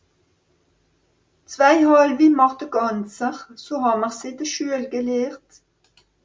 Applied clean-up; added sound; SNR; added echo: none; none; none; none.